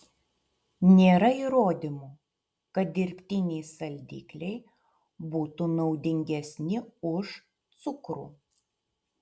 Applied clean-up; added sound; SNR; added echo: none; none; none; none.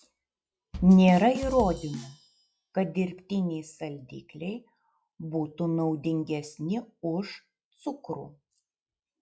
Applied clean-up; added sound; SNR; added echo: classical method log-MMSE.